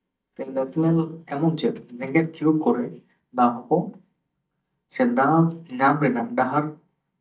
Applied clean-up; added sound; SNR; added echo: neural mask model DeepFilterNet 3.